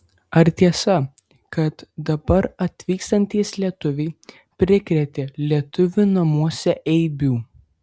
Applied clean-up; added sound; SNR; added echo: none; none; none; none.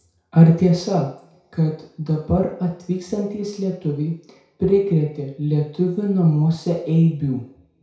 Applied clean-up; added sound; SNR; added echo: none; none; none; reverberation time 0.6 s.